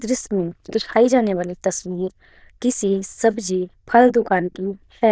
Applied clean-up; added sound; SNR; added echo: neural diffusion model UNIVERSE++.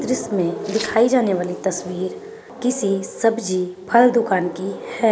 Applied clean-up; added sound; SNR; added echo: none; Tearing; 17 dB; none.